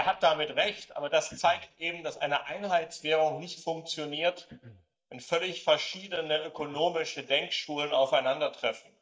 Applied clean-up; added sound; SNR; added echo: neural mask model DeepFilterNet 3.